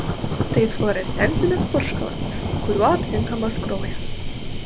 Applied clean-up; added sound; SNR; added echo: none; Cricket + Thunder; -2 dB; none.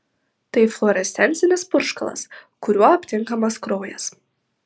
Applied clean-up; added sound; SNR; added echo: none; none; none; none.